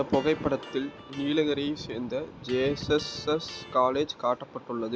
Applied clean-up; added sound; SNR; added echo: none; Electric guitar; 20 dB; none.